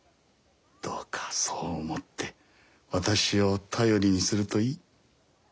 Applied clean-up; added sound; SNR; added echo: none; none; none; none.